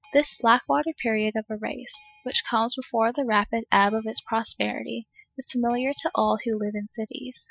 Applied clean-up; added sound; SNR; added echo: classical method spectral subtraction.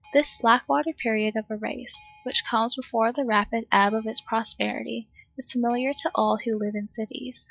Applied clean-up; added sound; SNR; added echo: classical method log-MMSE.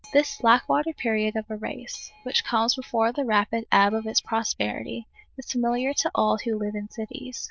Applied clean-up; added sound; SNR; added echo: neural diffusion model UNIVERSE++.